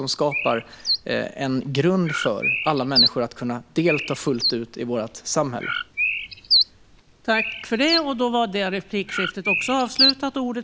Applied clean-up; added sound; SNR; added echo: none; Bird; 2 dB; none.